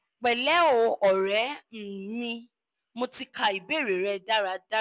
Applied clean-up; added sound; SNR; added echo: none; none; none; none.